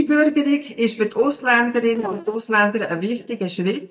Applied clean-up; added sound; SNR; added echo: neural mask model DeepFilterNet 3.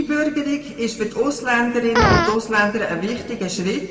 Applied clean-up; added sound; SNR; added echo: none; Fart; 3 dB; reverberation time 1.5 s.